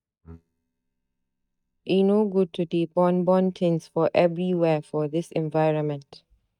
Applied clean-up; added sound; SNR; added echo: neural mask model DeepFilterNet 3.